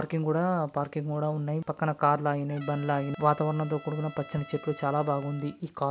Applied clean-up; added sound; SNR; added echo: none; Trumpet; 19 dB; none.